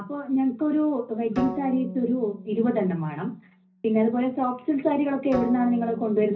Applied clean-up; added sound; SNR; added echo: none; Bowed string instrument; 14 dB; reverberation time 0.5 s.